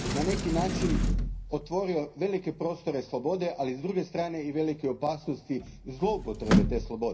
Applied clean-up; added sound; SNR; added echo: none; Sliding door; 1 dB; reverberation time 0.4 s.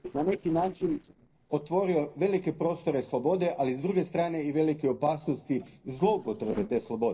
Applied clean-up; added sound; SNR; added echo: neural separator model SepFormer DNS4.